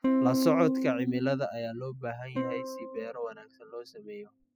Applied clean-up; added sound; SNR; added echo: classical method spectral subtraction.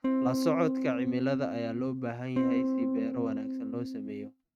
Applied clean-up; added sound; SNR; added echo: neural mask model RNNoise.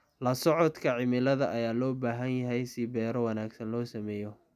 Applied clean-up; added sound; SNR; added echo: none; none; none; none.